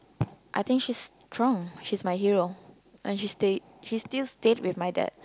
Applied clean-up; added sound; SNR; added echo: none; none; none; none.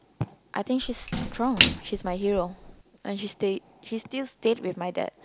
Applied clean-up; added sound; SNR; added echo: none; Splash, splatter; 2 dB; none.